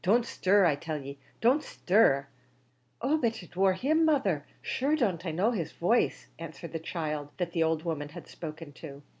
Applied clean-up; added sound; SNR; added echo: none; none; none; none.